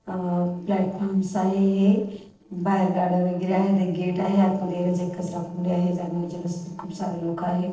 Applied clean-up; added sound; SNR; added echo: neural separator model SepFormer DNS4.